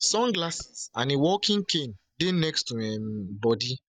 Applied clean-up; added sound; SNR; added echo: neural mask model DeepFilterNet 3.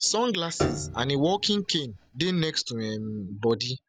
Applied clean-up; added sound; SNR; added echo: none; Piano; 8 dB; none.